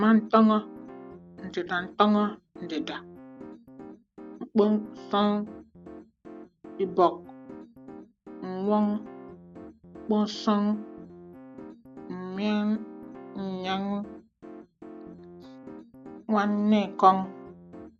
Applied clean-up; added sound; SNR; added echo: none; Piano; 17 dB; none.